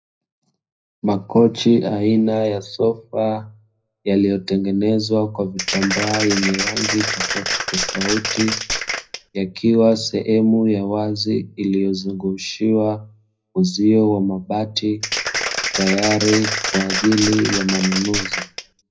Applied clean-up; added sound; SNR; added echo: none; Applause; 3 dB; reverberation time 0.4 s.